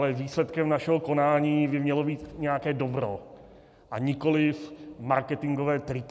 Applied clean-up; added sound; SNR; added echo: none; none; none; none.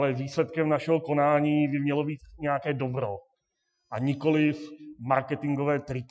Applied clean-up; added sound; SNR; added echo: classical method Wiener filter.